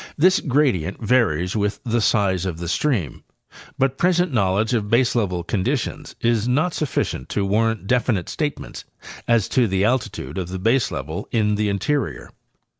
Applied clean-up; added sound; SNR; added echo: none; none; none; none.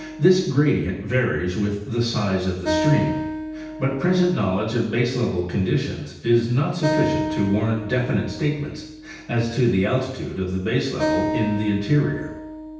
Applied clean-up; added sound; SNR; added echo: none; Acoustic guitar; 8 dB; reverberation time 0.9 s.